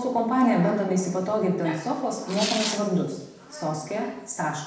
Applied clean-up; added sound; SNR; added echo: none; Tearing; 9 dB; reverberation time 0.9 s.